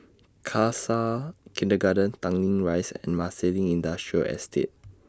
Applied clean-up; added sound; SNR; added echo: none; none; none; none.